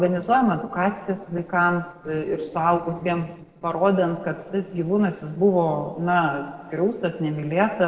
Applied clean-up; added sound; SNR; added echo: neural separator model SepFormer DNS4.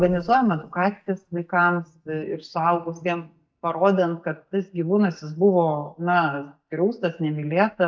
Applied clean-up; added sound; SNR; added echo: neural mask model DeepFilterNet 3.